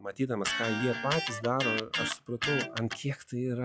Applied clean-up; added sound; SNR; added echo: classical method log-MMSE.